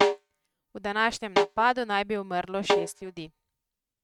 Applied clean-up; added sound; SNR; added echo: neural mask model RNNoise.